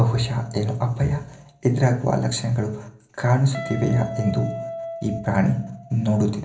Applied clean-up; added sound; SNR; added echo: none; Guitar; 15 dB; reverberation time 0.5 s.